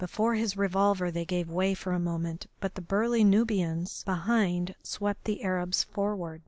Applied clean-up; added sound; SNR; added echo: none; none; none; none.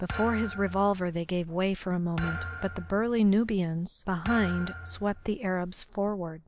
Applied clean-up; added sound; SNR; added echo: none; Thump, thud; 12 dB; none.